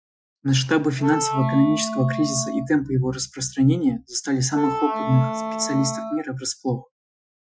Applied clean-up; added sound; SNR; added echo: classical method Wiener filter.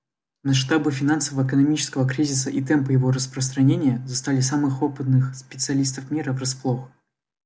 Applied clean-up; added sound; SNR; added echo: none; none; none; none.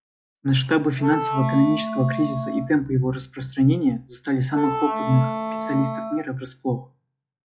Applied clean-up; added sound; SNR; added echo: classical method log-MMSE.